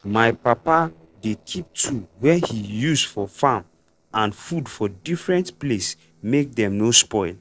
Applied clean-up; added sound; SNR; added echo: neural separator model SepFormer DNS4.